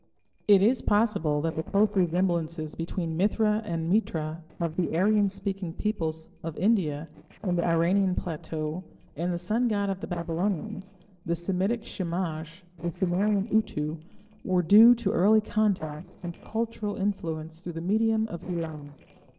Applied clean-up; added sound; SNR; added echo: neural separator model SepFormer DNS4.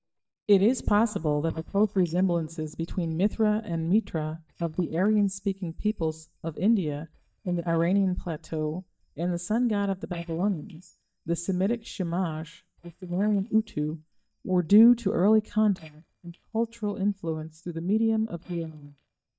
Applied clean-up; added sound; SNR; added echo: neural mask model DeepFilterNet 3.